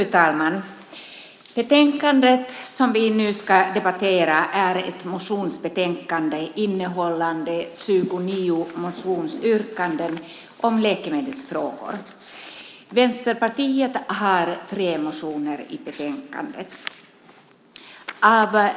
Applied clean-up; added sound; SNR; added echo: none; none; none; none.